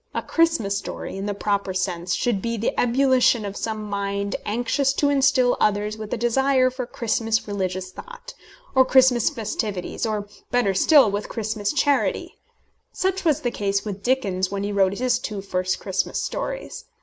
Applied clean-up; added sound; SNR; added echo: none; none; none; none.